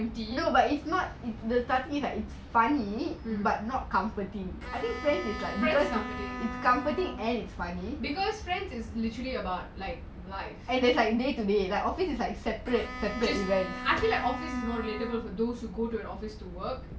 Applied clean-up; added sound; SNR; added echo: none; Bowed string instrument; 10 dB; none.